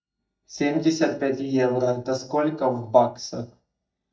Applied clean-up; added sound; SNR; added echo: neural mask model DeepFilterNet 3.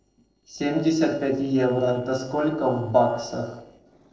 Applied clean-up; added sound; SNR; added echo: neural separator model SepFormer DNS4.